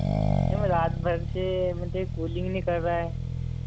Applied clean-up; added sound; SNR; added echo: none; Accelerating, revving, vroom; -1 dB; none.